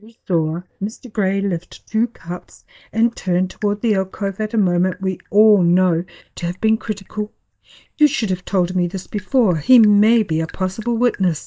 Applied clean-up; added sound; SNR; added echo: neural mask model DeepFilterNet 3.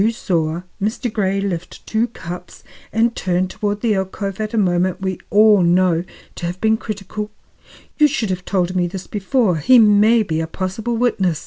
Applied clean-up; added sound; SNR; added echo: none; none; none; none.